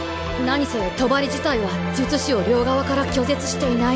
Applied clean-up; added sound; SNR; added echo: none; none; none; none.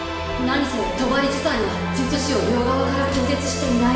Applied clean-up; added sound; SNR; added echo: none; none; none; reverberation time 1.2 s.